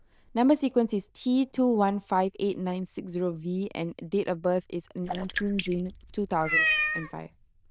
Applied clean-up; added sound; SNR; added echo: neural diffusion model UNIVERSE++.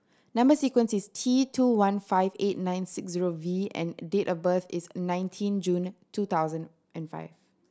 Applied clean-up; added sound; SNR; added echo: none; none; none; none.